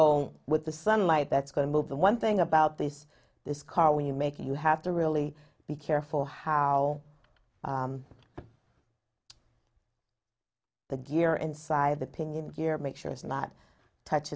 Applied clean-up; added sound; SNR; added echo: none; none; none; none.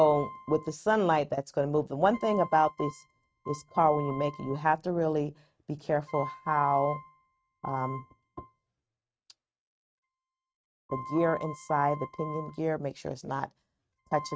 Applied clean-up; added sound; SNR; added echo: neural mask model RNNoise.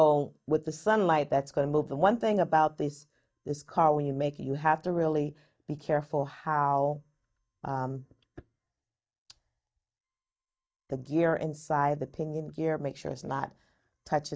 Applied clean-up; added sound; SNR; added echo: neural mask model DeepFilterNet 3.